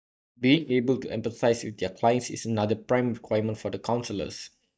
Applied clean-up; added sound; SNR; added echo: neural mask model DeepFilterNet 3.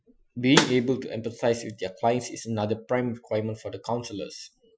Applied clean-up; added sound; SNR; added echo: classical method Wiener filter.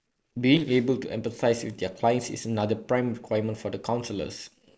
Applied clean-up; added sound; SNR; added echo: neural separator model SepFormer DNS4.